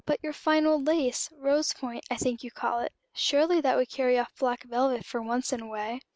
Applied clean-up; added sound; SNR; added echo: none; none; none; none.